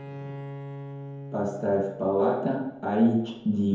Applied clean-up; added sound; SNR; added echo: none; Bowed string instrument; 14 dB; reverberation time 0.9 s.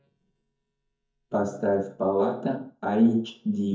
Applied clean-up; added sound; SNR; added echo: neural mask model DeepFilterNet 3.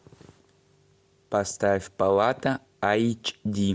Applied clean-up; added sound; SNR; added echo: none; none; none; none.